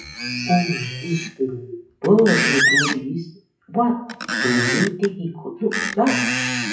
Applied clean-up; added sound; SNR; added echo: classical method WPE with log-MMSE.